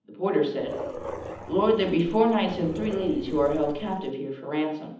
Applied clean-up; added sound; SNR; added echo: none; Dog; 12 dB; reverberation time 0.8 s.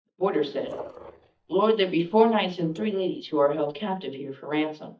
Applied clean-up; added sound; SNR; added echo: neural mask model DeepFilterNet 3.